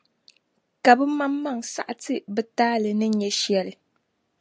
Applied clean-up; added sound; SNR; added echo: none; none; none; none.